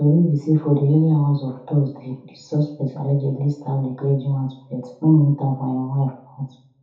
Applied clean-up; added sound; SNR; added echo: none; none; none; reverberation time 0.5 s.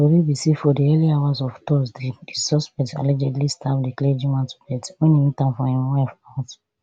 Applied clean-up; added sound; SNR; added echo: none; none; none; none.